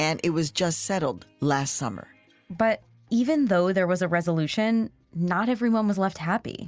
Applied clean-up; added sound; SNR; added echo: none; none; none; none.